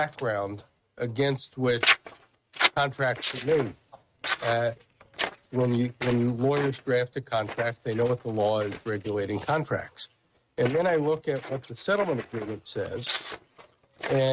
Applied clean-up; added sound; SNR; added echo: neural mask model RNNoise.